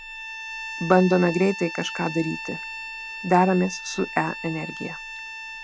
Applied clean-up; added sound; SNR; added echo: none; Bowed string instrument; 11 dB; none.